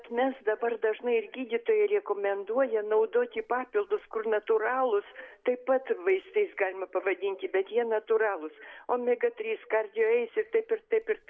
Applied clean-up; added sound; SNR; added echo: none; none; none; none.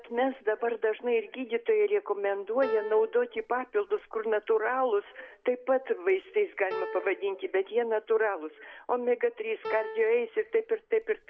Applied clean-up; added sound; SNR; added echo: none; Piano; 12 dB; none.